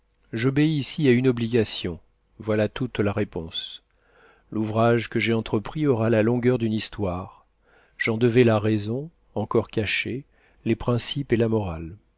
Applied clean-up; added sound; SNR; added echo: none; none; none; none.